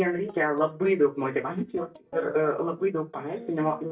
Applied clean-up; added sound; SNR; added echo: neural mask model DeepFilterNet 3.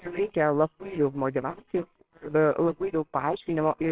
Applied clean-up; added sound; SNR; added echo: neural separator model SepFormer WHAMR!.